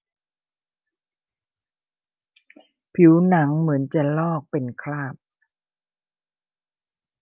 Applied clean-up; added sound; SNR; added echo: none; none; none; none.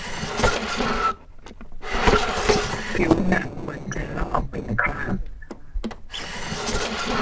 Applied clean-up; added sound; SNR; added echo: neural separator model SepFormer DNS4.